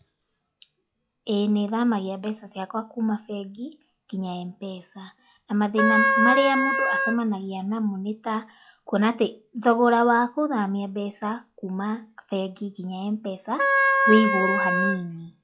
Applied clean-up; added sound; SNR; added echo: classical method log-MMSE.